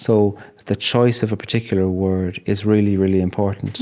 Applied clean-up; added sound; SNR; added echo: none; none; none; none.